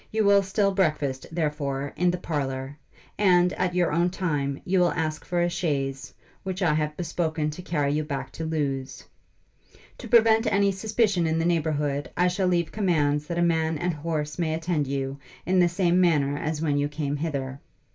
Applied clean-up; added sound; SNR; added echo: none; none; none; reverberation time 0.2 s.